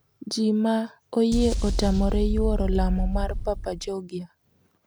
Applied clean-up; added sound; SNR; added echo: none; Boom; -1 dB; none.